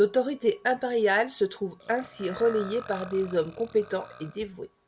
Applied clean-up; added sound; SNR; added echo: none; Burping, eructation; 17 dB; none.